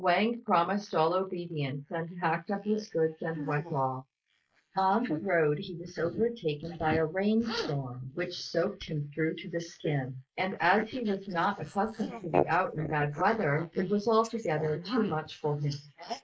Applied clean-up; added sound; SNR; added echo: neural mask model Resemble Enhance denoiser.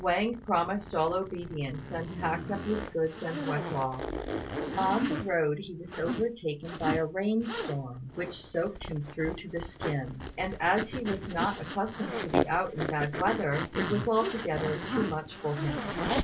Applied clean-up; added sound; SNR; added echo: none; Zipper (clothing); 4 dB; none.